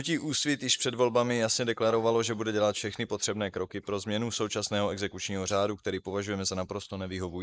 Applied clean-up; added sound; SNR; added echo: neural mask model Resemble Enhance denoiser.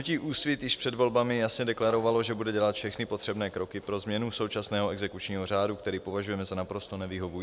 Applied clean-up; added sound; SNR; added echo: none; none; none; none.